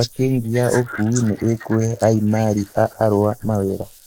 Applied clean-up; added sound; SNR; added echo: neural mask model Resemble Enhance denoiser.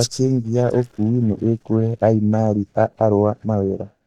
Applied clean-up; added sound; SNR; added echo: neural mask model DeepFilterNet 3.